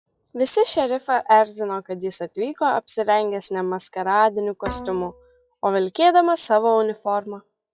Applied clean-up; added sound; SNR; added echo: classical method log-MMSE.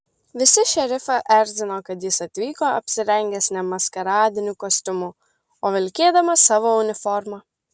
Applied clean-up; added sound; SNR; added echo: none; none; none; none.